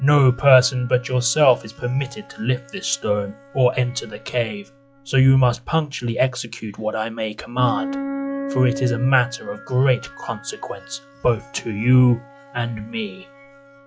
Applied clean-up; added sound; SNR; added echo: classical method log-MMSE.